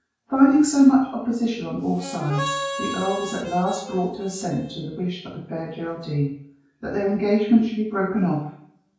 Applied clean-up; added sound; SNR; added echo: none; Harmonica; 9 dB; reverberation time 0.5 s.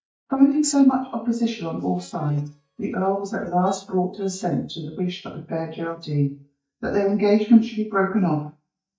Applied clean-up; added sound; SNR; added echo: neural mask model DeepFilterNet 3.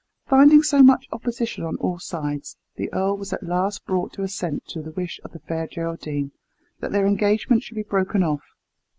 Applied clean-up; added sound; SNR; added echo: none; none; none; none.